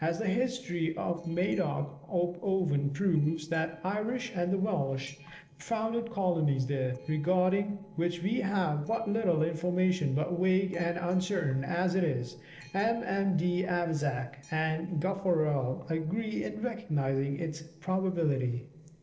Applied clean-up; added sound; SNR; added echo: neural separator model SepFormer DNS4.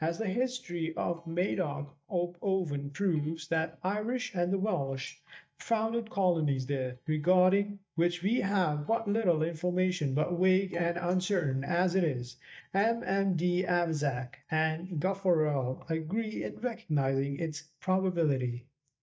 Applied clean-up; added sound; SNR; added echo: neural mask model DeepFilterNet 3.